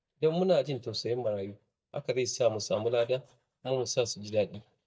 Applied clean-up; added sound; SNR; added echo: neural mask model DeepFilterNet 3.